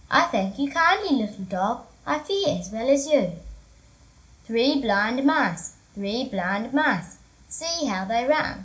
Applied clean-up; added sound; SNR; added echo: none; none; none; reverberation time 0.4 s.